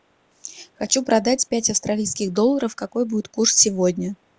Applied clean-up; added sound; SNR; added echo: none; none; none; none.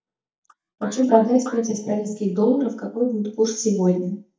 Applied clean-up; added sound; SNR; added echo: neural mask model DeepFilterNet 3.